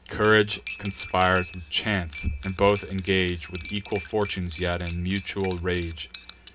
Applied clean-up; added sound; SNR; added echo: none; Cutlery, silverware; 13 dB; reverberation time 0.3 s.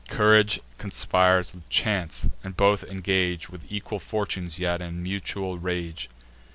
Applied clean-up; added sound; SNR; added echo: none; none; none; none.